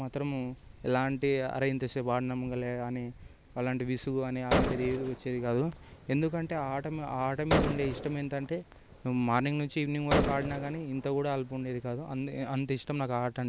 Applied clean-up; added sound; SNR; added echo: none; Gunshot, gunfire; 3 dB; none.